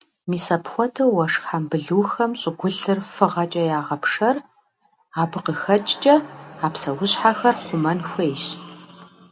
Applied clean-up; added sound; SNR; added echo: none; none; none; none.